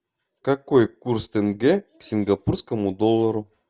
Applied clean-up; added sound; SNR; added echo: none; none; none; none.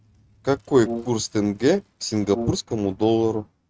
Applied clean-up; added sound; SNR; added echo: neural mask model RNNoise.